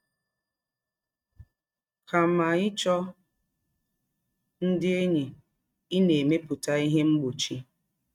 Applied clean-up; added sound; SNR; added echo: neural mask model RNNoise.